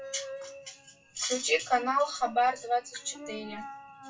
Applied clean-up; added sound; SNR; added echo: classical method WPE with log-MMSE.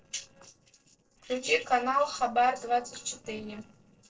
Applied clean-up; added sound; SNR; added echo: neural separator model SepFormer DNS4.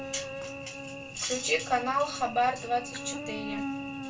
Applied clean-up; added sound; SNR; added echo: none; Cricket / Buzz; 7 dB; reverberation time 0.2 s.